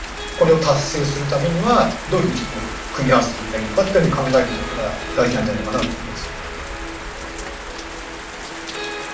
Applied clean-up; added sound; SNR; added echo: none; Rain; 11 dB; reverberation time 0.3 s.